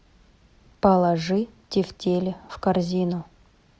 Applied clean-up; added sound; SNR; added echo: none; none; none; none.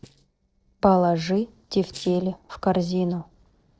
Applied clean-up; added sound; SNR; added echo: neural separator model SepFormer DNS4.